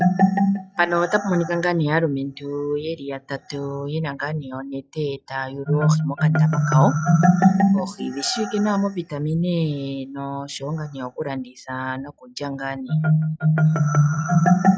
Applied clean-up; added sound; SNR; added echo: classical method log-MMSE.